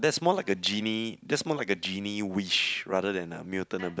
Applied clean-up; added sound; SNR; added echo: none; none; none; none.